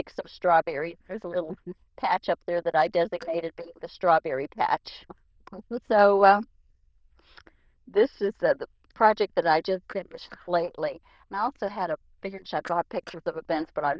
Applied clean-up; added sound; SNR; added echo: neural diffusion model UNIVERSE++.